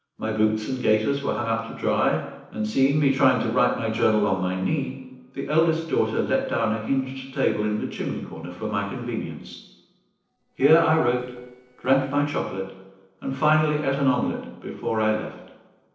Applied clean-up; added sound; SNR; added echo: neural separator model SepFormer DNS4.